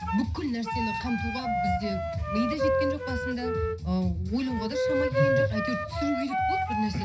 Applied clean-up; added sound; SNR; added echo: none; Wind instrument, woodwind instrument; 0 dB; reverberation time 0.4 s.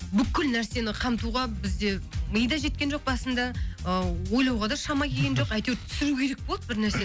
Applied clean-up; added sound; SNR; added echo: none; none; none; none.